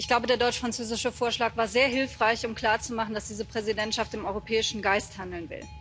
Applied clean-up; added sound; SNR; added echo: none; Boat, Water vehicle; 18 dB; none.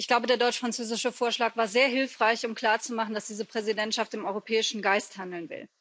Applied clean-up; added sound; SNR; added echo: neural mask model Resemble Enhance denoiser.